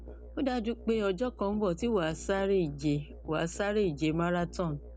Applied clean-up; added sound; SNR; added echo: none; Musical instrument; 15 dB; none.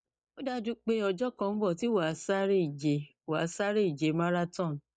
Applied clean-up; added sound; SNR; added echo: neural mask model DeepFilterNet 3.